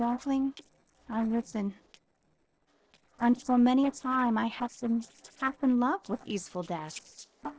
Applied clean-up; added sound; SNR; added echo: neural separator model SepFormer DNS4.